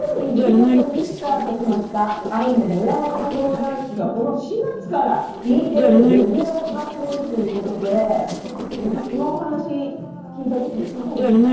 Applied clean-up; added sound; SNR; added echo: neural separator model SepFormer DNS4.